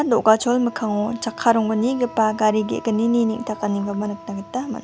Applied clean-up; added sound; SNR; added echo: none; Wind instrument, woodwind instrument; 19 dB; none.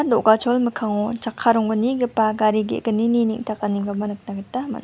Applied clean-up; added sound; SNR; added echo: none; none; none; none.